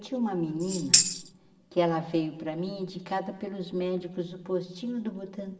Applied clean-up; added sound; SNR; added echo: none; Tambourine; -5 dB; reverberation time 1.3 s.